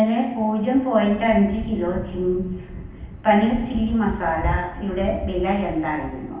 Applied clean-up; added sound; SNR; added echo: none; Thunder; 11 dB; reverberation time 0.9 s.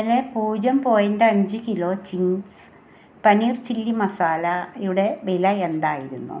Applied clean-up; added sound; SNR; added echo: none; none; none; none.